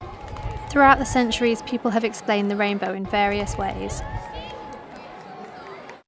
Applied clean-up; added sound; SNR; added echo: none; Crowd; 10 dB; none.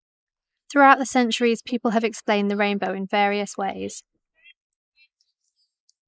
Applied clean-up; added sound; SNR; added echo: neural mask model Resemble Enhance denoiser.